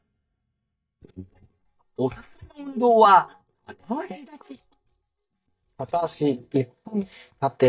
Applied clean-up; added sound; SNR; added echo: neural mask model DeepFilterNet 3.